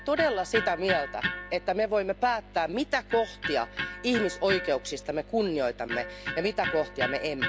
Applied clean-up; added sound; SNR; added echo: none; Electric guitar; 7 dB; none.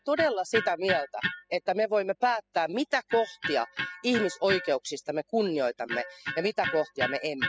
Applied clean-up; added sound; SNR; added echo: classical method spectral subtraction.